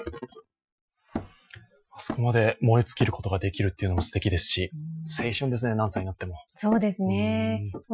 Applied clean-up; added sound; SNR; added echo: classical method Wiener filter.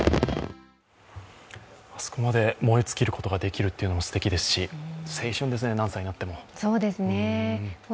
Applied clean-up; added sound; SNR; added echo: none; none; none; none.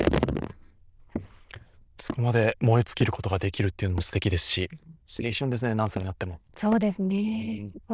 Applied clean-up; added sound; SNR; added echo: neural diffusion model UNIVERSE++.